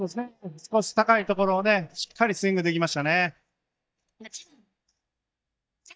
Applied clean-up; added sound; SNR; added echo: neural mask model DeepFilterNet 3.